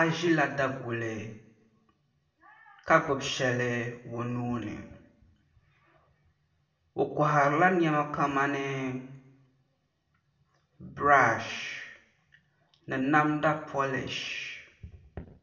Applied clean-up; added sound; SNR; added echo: none; none; none; reverberation time 0.6 s.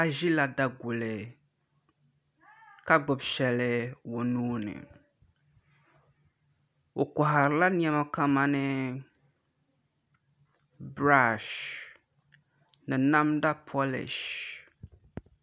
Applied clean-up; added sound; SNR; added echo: none; none; none; none.